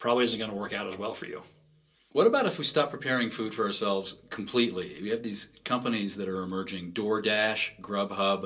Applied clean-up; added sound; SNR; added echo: none; none; none; reverberation time 0.2 s.